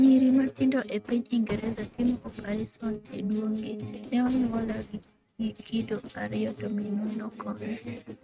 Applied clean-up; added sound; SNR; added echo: neural mask model RNNoise.